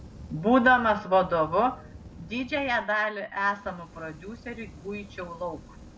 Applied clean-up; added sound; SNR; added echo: none; Fire; 19 dB; none.